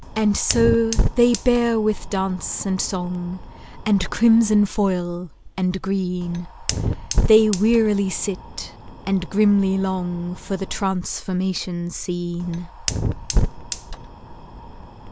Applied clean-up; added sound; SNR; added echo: none; Fire; 6 dB; none.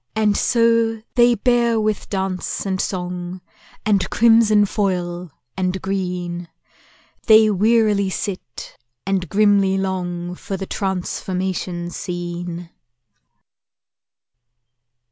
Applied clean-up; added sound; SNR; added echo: none; none; none; none.